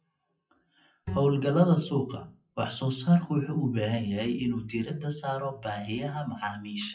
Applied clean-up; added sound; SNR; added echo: classical method WPE with log-MMSE.